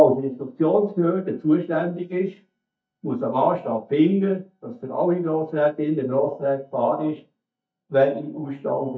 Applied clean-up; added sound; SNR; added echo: neural mask model DeepFilterNet 3.